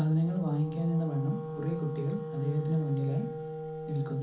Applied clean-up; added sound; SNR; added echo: none; Wind instrument, woodwind instrument; 7 dB; reverberation time 0.4 s.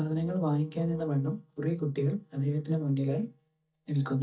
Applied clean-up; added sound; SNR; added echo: neural mask model DeepFilterNet 3.